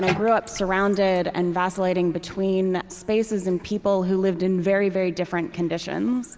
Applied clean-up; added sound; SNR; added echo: none; Bathtub (filling or washing); 17 dB; none.